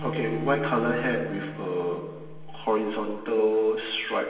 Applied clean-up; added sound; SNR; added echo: none; Bowed string instrument; 11 dB; reverberation time 1.2 s.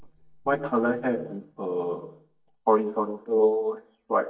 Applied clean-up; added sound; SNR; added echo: neural mask model DeepFilterNet 3.